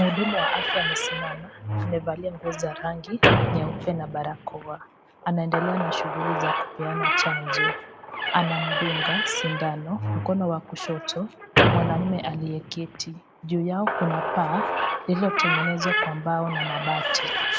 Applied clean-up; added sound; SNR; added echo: none; Squeak / Slam; -2 dB; none.